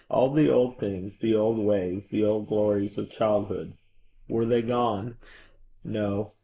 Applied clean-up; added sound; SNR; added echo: neural mask model Resemble Enhance denoiser.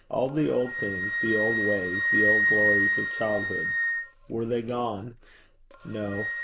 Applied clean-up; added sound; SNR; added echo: none; Wind instrument, woodwind instrument; -2 dB; none.